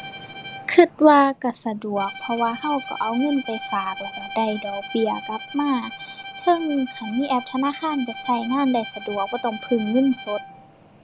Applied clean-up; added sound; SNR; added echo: none; Bowed string instrument; 14 dB; none.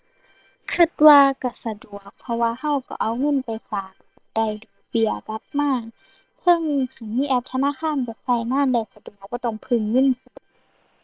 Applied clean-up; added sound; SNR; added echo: neural separator model SepFormer WHAM!.